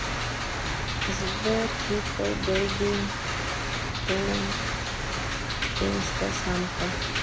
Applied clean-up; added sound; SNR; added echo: none; none; none; none.